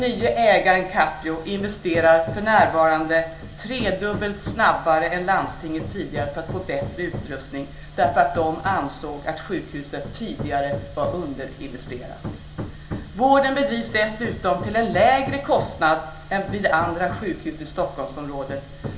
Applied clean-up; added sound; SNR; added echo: none; Hammer; 14 dB; reverberation time 0.8 s.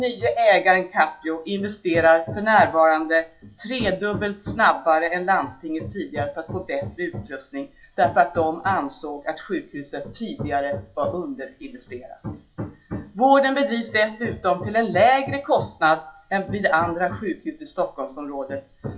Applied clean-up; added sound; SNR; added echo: classical method WPE with log-MMSE.